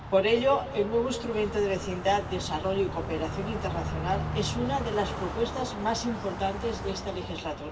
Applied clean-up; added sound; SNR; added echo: none; Car passing by; 6 dB; reverberation time 2.2 s.